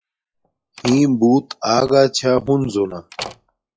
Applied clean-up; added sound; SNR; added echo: classical method log-MMSE.